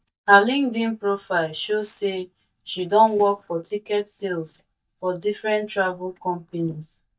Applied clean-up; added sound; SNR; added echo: neural mask model DeepFilterNet 3.